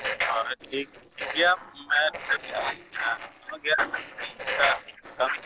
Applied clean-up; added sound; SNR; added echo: neural separator model SepFormer DNS4.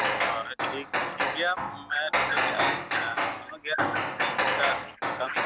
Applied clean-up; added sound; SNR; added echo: none; Hammer; -5 dB; none.